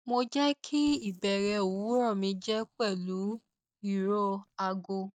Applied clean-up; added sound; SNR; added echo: neural mask model DeepFilterNet 3.